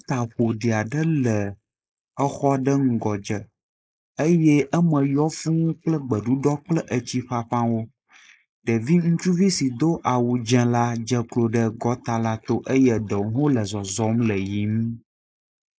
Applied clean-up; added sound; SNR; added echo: neural mask model Resemble Enhance denoiser.